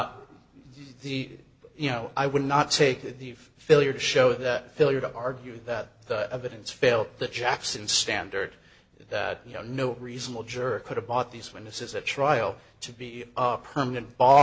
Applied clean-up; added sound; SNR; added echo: none; none; none; none.